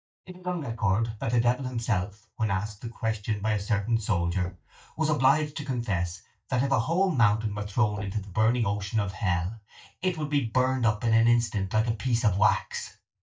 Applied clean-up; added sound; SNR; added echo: neural mask model DeepFilterNet 3.